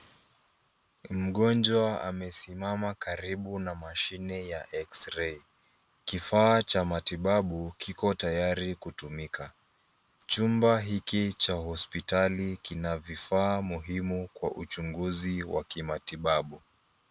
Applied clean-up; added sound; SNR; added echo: none; none; none; none.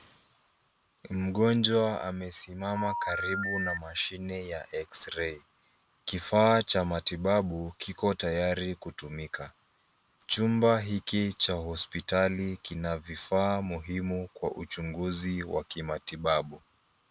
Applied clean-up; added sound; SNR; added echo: none; Telephone; 3 dB; none.